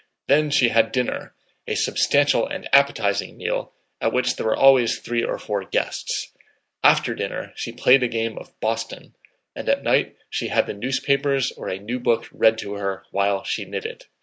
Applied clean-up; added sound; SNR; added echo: none; none; none; none.